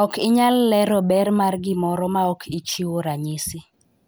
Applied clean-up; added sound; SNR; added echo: none; none; none; none.